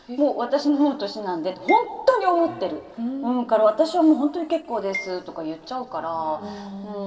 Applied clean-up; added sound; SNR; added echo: none; Marimba, xylophone; 16 dB; reverberation time 2.1 s.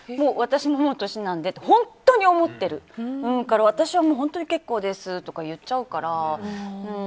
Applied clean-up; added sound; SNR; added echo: none; none; none; none.